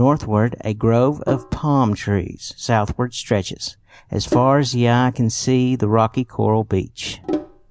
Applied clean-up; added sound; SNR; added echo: none; Sink (filling or washing); 14 dB; none.